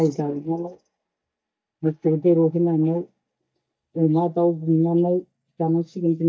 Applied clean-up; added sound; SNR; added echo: neural mask model DeepFilterNet 3.